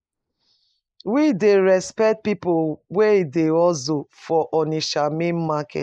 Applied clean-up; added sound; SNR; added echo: neural mask model Resemble Enhance denoiser.